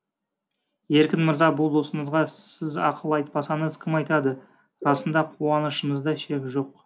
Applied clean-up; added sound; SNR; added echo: none; none; none; none.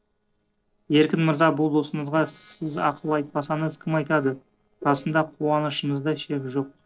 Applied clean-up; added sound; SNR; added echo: neural separator model SepFormer DNS4.